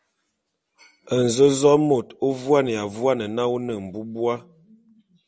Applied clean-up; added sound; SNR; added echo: none; none; none; none.